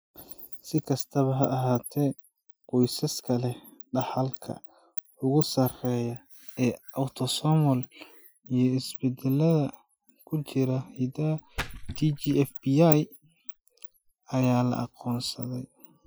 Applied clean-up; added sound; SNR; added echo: classical method Wiener filter.